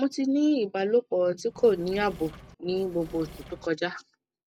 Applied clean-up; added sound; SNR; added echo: none; Engine / Mechanisms; 19 dB; none.